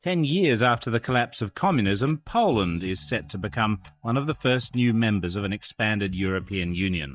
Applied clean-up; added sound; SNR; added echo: neural mask model DeepFilterNet 3.